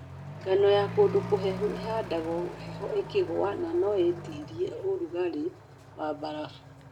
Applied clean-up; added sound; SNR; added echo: none; Accelerating, revving, vroom / Truck; 11 dB; none.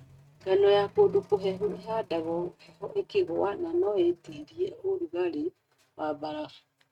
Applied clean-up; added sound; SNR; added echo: neural mask model RNNoise.